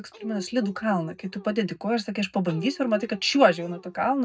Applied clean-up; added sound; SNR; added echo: neural mask model DeepFilterNet 3.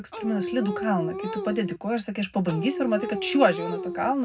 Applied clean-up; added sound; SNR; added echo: none; Dog; 6 dB; reverberation time 0.3 s.